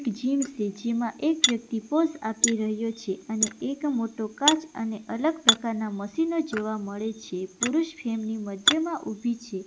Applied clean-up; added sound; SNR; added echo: neural mask model Resemble Enhance denoiser.